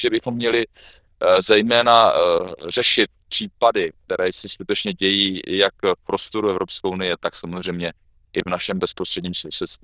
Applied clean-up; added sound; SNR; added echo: neural diffusion model UNIVERSE++.